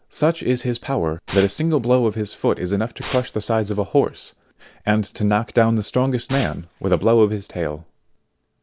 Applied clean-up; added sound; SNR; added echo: none; Tearing; 17 dB; none.